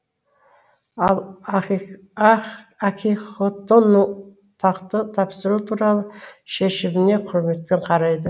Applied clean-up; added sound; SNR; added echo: none; none; none; none.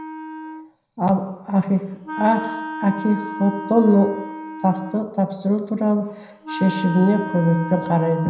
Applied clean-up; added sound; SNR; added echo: none; Wind instrument, woodwind instrument; 11 dB; reverberation time 0.9 s.